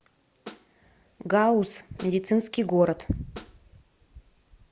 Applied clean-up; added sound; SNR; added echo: none; Snare drum; 18 dB; none.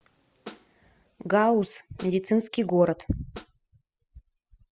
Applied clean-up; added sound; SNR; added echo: classical method spectral subtraction.